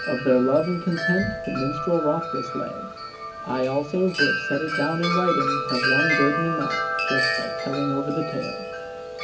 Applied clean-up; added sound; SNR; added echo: none; Wind chime; 1 dB; reverberation time 0.4 s.